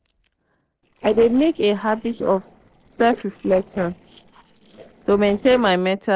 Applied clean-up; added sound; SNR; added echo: neural separator model SepFormer DNS4.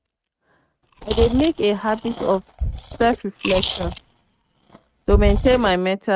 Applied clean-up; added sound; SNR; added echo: neural mask model RNNoise.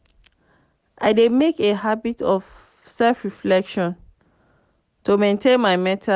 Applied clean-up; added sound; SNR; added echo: none; none; none; none.